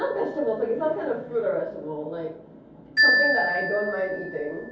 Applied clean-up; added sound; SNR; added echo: none; Marimba, xylophone; 0 dB; reverberation time 0.6 s.